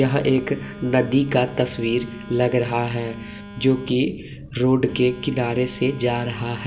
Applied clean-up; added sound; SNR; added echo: none; Telephone; 16 dB; none.